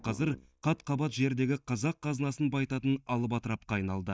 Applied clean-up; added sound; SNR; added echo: neural mask model DeepFilterNet 3.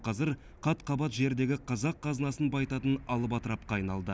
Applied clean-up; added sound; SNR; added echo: none; none; none; none.